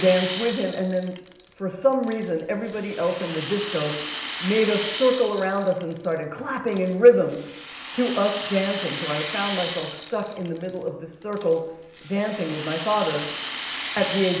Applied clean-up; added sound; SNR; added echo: none; Rattle; 6 dB; reverberation time 0.9 s.